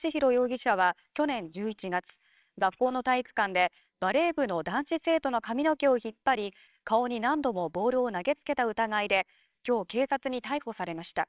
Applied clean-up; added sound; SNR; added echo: neural separator model SepFormer WHAMR!.